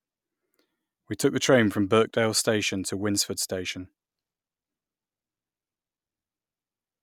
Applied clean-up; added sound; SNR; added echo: none; none; none; none.